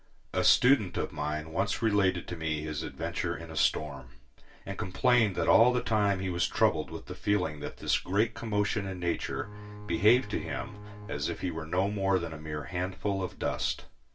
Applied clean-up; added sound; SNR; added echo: none; Bowed string instrument; 13 dB; reverberation time 0.2 s.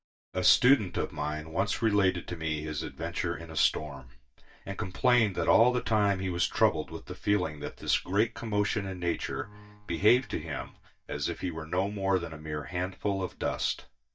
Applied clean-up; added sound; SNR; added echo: neural mask model DeepFilterNet 3.